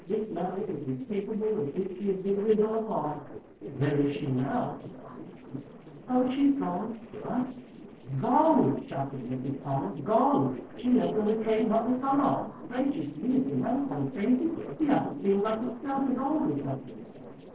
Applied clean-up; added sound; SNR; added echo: neural separator model SepFormer DNS4.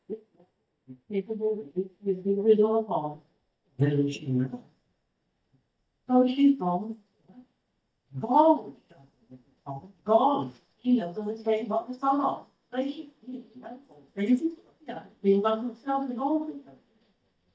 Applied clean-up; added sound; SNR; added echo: neural mask model DeepFilterNet 3.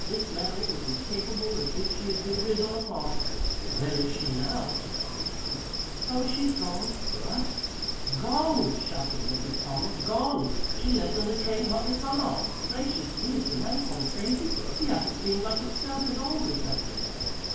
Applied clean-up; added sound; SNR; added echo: none; Insect; -1 dB; reverberation time 2.2 s.